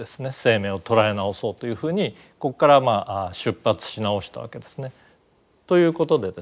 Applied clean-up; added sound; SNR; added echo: none; none; none; none.